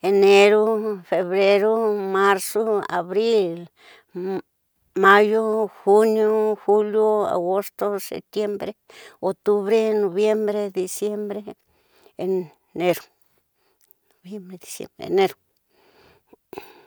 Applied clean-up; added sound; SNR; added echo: none; none; none; none.